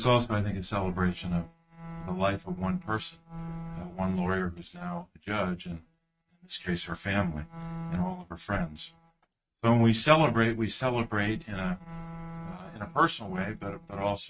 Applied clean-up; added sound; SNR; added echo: neural mask model RNNoise.